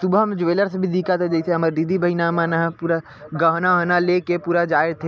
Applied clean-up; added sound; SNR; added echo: none; none; none; none.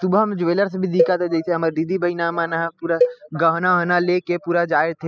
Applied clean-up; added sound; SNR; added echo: classical method spectral subtraction.